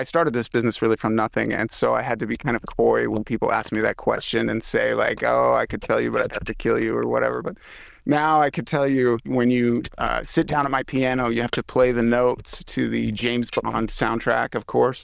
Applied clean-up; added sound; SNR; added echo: neural diffusion model UNIVERSE++.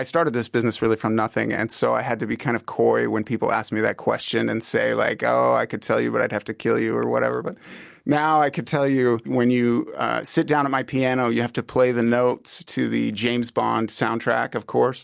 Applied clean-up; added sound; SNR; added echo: none; none; none; none.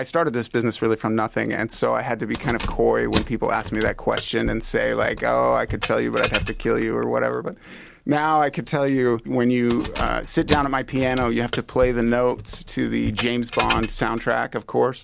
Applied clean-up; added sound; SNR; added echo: none; Keys jangling; 10 dB; none.